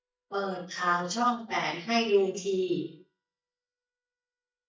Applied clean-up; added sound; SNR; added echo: neural mask model DeepFilterNet 3.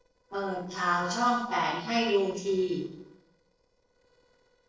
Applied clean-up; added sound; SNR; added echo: neural separator model SepFormer DNS4.